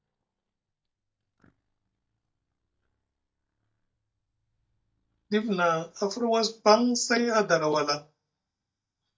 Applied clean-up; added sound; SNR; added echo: neural mask model DeepFilterNet 3.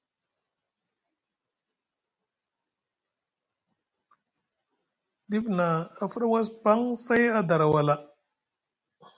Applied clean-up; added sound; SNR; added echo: none; none; none; none.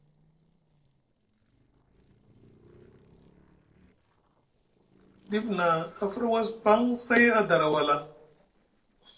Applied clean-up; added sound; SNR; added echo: neural separator model SepFormer DNS4.